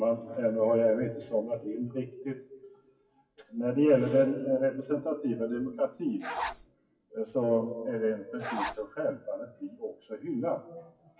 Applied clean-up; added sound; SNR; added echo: classical method WPE with log-MMSE.